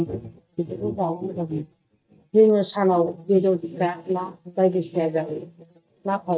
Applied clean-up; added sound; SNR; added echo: neural mask model DeepFilterNet 3.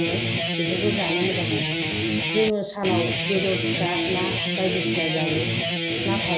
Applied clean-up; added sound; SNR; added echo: none; Guitar; -2 dB; reverberation time 2.8 s.